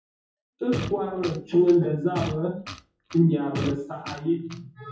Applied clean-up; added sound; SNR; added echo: classical method WPE with log-MMSE.